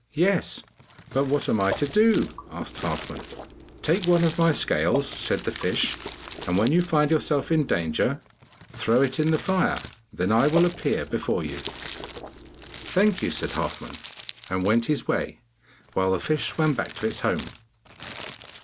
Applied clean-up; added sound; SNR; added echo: none; Crumpling, crinkling + Water / Liquid; 14 dB; none.